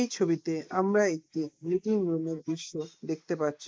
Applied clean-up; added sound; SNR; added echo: neural mask model Resemble Enhance denoiser.